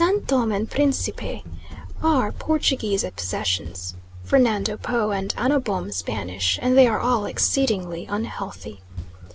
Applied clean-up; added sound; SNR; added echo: none; Run; 16 dB; none.